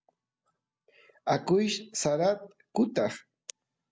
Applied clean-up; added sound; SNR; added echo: none; none; none; none.